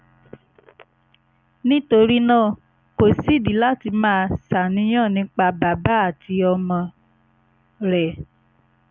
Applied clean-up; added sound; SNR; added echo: none; none; none; none.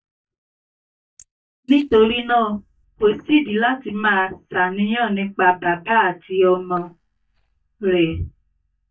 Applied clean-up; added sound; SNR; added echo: neural mask model DeepFilterNet 3.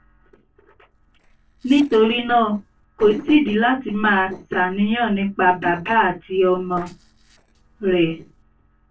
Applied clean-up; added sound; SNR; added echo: neural separator model SepFormer DNS4.